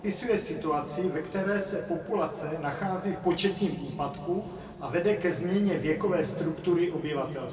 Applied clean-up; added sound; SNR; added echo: none; none; none; reverberation time 2.2 s.